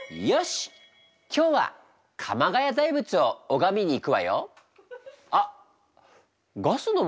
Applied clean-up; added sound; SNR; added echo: none; none; none; none.